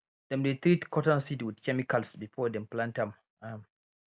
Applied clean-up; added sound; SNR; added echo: none; none; none; none.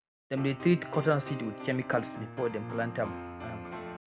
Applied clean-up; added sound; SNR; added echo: none; Piano; 9 dB; none.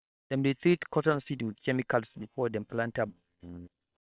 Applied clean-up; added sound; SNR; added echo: neural separator model SepFormer WHAM!.